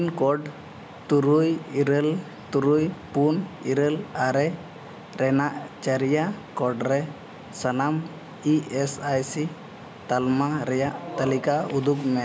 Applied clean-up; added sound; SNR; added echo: none; none; none; none.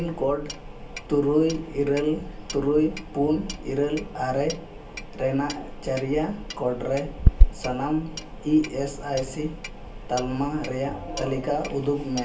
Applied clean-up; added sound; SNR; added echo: none; Clock; 2 dB; reverberation time 0.3 s.